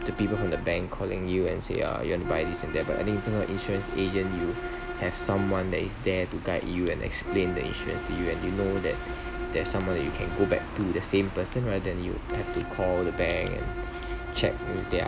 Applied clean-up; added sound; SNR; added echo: none; Bowed string instrument; 9 dB; none.